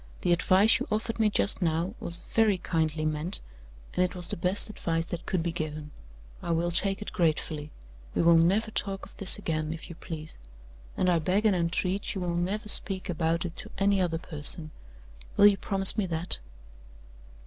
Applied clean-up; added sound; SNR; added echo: none; none; none; none.